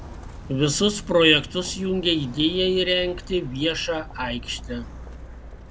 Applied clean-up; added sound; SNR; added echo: none; Walk, footsteps; 14 dB; none.